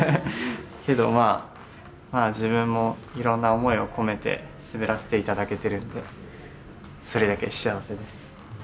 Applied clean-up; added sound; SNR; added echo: none; none; none; none.